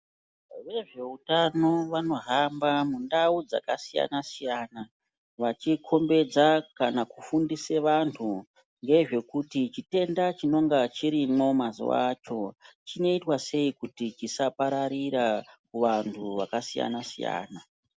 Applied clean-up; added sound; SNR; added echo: none; none; none; none.